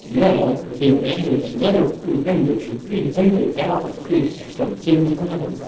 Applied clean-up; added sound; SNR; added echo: neural separator model SepFormer DNS4.